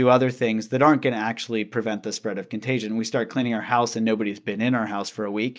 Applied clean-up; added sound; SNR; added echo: none; none; none; none.